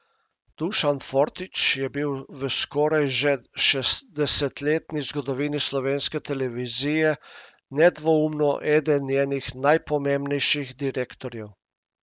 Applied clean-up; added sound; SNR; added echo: none; none; none; none.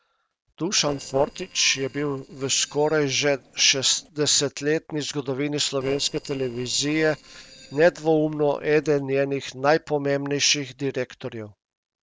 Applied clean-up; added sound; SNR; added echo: neural separator model SepFormer DNS4.